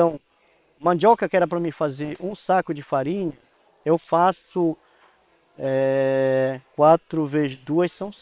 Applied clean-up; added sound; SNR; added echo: neural separator model SepFormer WHAM!.